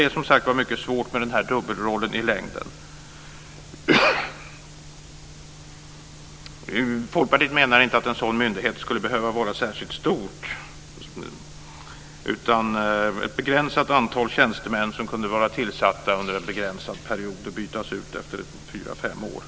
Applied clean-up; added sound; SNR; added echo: none; none; none; none.